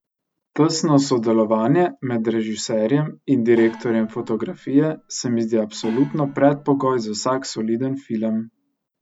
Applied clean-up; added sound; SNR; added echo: none; Gong; 20 dB; none.